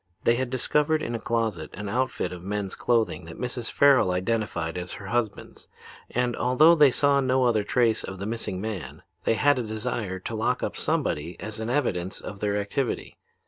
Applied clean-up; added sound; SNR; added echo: none; none; none; none.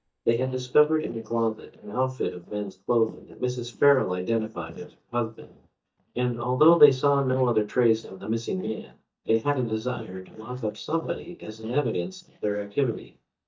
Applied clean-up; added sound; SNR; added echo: neural mask model DeepFilterNet 3.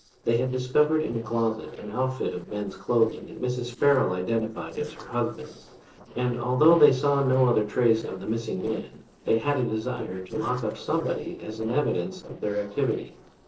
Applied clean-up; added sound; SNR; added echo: neural separator model SepFormer DNS4.